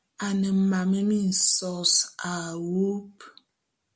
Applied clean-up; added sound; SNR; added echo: none; none; none; none.